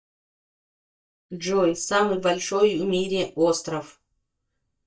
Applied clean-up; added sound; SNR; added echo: neural mask model DeepFilterNet 3.